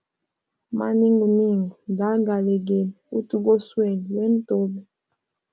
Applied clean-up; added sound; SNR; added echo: none; none; none; none.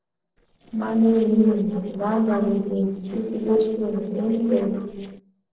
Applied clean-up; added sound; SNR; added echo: neural separator model SepFormer DNS4.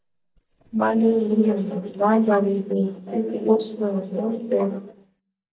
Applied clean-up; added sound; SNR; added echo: neural mask model DeepFilterNet 3.